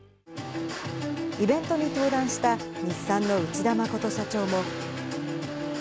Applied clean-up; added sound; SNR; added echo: none; none; none; none.